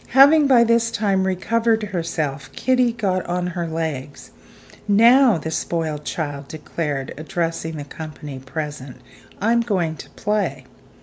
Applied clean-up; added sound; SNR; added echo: none; none; none; none.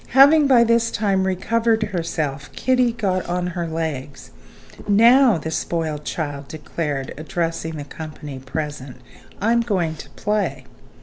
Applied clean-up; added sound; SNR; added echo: none; Liquid; 16 dB; none.